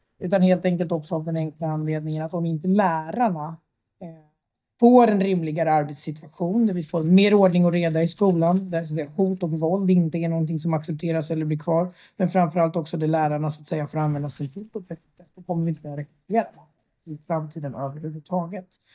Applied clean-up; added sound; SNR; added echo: neural mask model DeepFilterNet 3.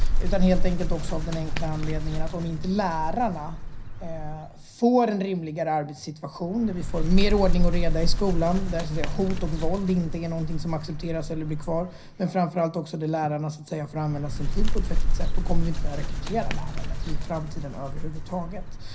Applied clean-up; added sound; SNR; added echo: none; Bird; -3 dB; reverberation time 0.4 s.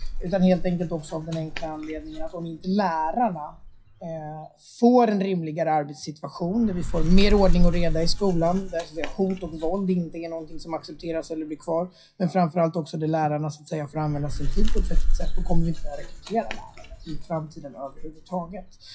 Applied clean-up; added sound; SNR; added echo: classical method WPE with log-MMSE.